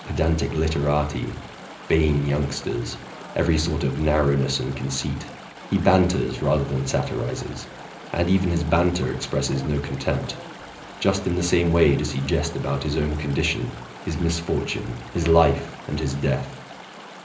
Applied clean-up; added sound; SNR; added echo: none; Chatter / Stream; 16 dB; reverberation time 0.5 s.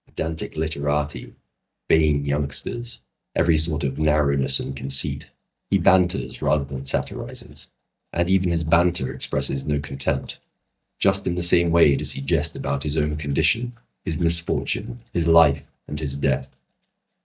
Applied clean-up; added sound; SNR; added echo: neural mask model DeepFilterNet 3.